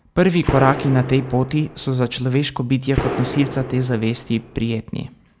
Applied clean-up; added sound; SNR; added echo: none; Gunshot, gunfire; 8 dB; none.